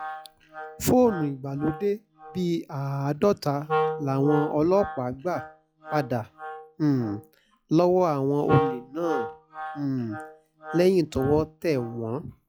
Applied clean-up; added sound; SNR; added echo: classical method log-MMSE.